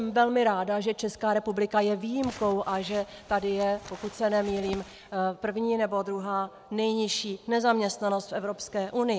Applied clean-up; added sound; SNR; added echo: none; Crumpling, crinkling; 18 dB; none.